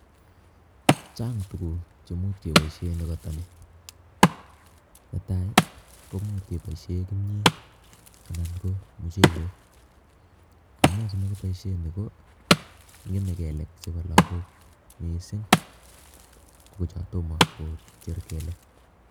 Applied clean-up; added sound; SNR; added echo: none; Wood; -4 dB; none.